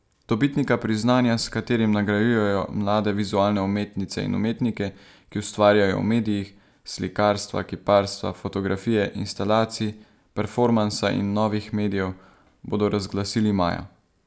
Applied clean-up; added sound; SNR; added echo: none; none; none; none.